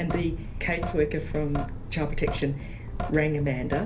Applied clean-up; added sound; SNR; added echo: none; Drip / Sink (filling or washing); 4 dB; reverberation time 0.3 s.